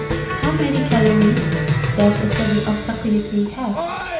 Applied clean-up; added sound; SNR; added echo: none; Cheering; 1 dB; reverberation time 0.8 s.